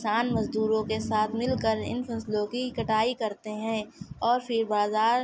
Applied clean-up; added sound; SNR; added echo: none; none; none; none.